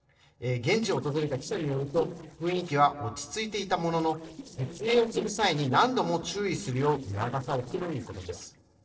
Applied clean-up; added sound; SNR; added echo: neural separator model SepFormer DNS4.